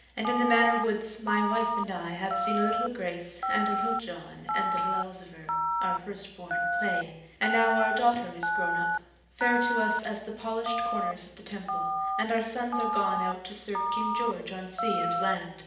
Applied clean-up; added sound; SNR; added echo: none; Telephone; 0 dB; reverberation time 0.8 s.